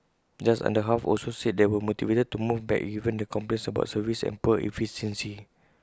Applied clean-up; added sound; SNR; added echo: none; none; none; none.